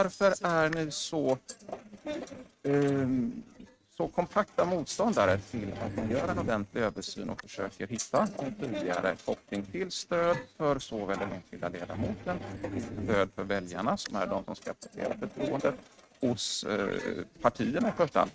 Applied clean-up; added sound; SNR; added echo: neural mask model RNNoise.